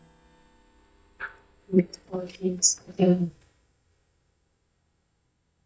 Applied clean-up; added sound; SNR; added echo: neural mask model DeepFilterNet 3.